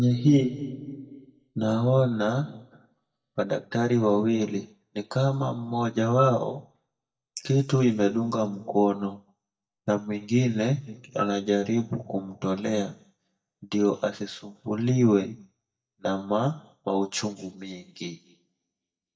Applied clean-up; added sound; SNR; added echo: neural mask model DeepFilterNet 3.